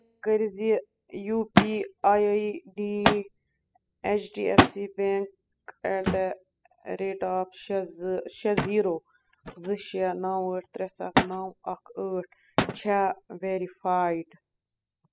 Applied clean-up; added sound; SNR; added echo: classical method spectral subtraction.